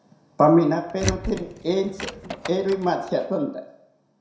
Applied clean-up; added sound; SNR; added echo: none; Door; 10 dB; reverberation time 0.6 s.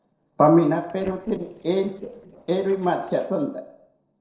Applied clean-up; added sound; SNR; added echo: neural separator model SepFormer DNS4.